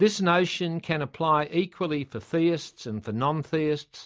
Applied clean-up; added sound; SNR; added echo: none; none; none; none.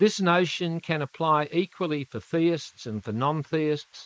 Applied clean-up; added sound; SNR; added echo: neural mask model Resemble Enhance denoiser.